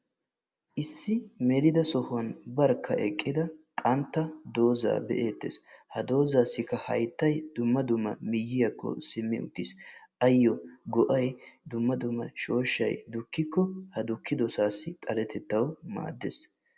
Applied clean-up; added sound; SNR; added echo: none; none; none; none.